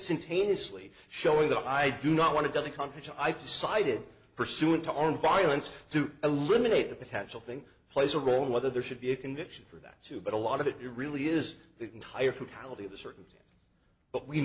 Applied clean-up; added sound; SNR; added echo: none; none; none; none.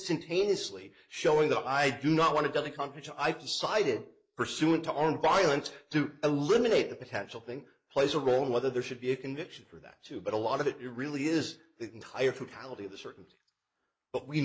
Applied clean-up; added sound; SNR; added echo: neural mask model Resemble Enhance denoiser.